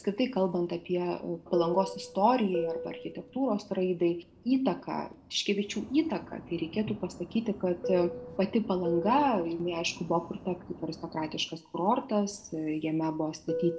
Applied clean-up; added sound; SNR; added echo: none; Fixed-wing aircraft, airplane; 12 dB; reverberation time 0.4 s.